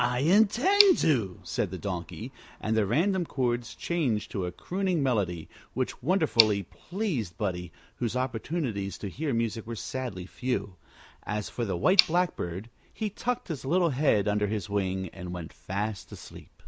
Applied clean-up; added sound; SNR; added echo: none; Tick; 11 dB; none.